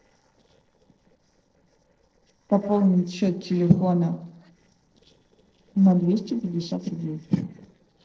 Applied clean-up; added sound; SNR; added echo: neural separator model SepFormer DNS4.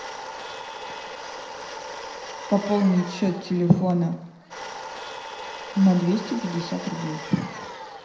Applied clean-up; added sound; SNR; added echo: none; Domestic sounds, home sounds; 11 dB; reverberation time 0.8 s.